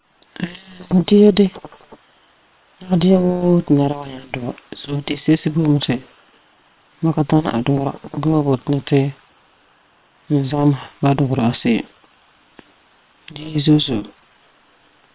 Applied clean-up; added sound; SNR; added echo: neural separator model SepFormer WHAM!.